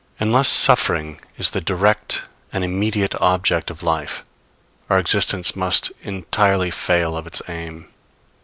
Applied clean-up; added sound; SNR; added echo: none; none; none; none.